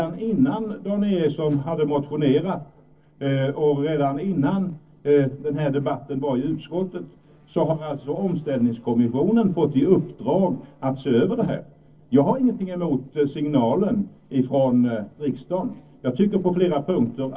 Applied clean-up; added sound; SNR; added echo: neural separator model SepFormer DNS4.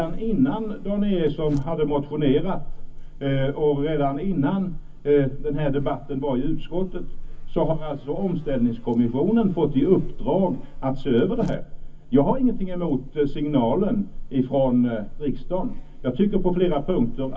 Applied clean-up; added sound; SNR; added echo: none; Buzz; 6 dB; reverberation time 0.3 s.